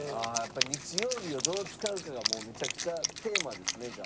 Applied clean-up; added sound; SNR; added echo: none; Wind instrument, woodwind instrument; -1 dB; none.